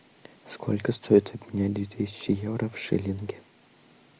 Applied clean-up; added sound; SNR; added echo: none; none; none; none.